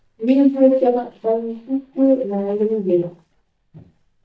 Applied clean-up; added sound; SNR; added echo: neural mask model DeepFilterNet 3.